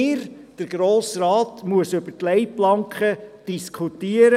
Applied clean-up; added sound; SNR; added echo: none; none; none; none.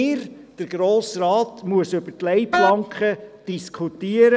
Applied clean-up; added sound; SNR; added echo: none; Wind instrument, woodwind instrument; 2 dB; none.